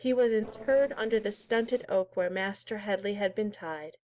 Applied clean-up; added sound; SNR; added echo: neural separator model SepFormer DNS4.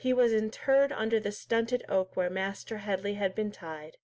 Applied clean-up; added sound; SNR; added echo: none; none; none; none.